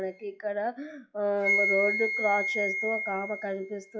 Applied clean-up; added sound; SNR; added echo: classical method log-MMSE.